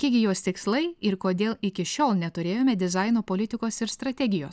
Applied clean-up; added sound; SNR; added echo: none; none; none; none.